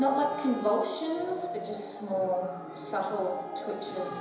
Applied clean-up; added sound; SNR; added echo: none; Wind instrument, woodwind instrument; 15 dB; reverberation time 1.0 s.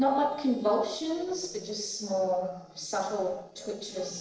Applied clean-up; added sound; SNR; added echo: neural separator model SepFormer DNS4.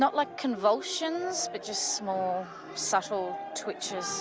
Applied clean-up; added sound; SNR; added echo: none; none; none; none.